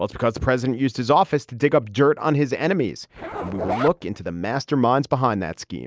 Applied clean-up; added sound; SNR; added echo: none; Zipper (clothing); 8 dB; none.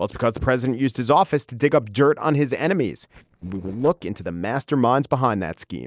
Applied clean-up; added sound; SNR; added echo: neural separator model SepFormer DNS4.